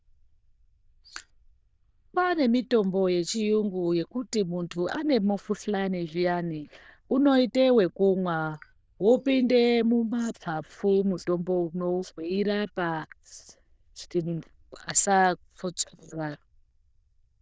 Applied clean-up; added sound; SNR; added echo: neural diffusion model UNIVERSE++.